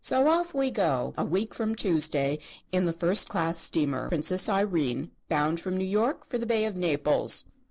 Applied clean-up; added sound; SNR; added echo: none; none; none; none.